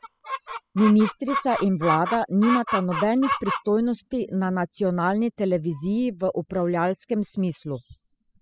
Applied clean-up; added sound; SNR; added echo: classical method spectral subtraction.